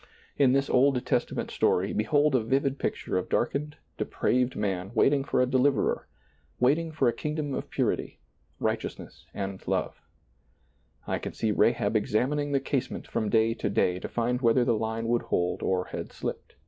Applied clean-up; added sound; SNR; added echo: none; none; none; none.